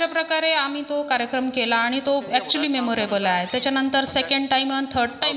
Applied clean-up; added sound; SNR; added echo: none; Gull, seagull; 18 dB; reverberation time 1.1 s.